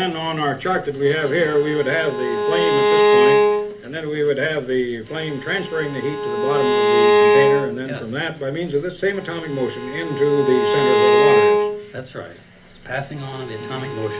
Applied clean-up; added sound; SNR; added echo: none; Bowed string instrument; -3 dB; reverberation time 0.3 s.